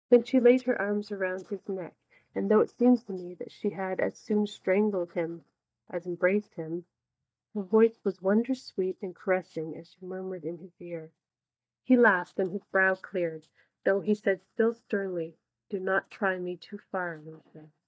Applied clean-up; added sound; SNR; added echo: neural mask model DeepFilterNet 3.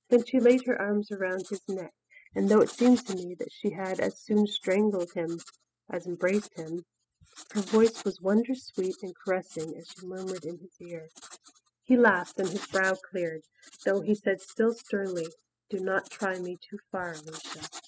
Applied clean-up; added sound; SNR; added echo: classical method spectral subtraction.